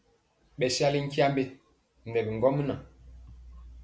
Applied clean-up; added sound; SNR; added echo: none; none; none; none.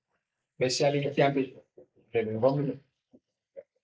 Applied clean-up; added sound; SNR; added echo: neural mask model Resemble Enhance denoiser.